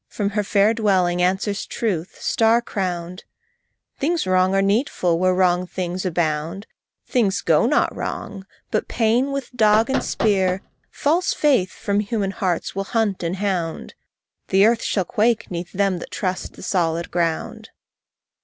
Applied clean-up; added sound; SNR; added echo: none; Knock; 8 dB; none.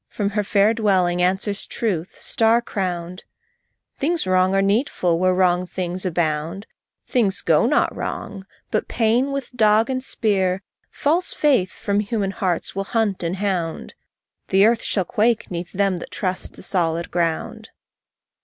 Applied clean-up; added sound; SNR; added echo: none; none; none; none.